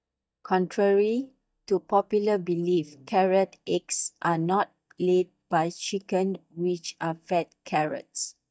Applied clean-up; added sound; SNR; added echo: neural mask model DeepFilterNet 3.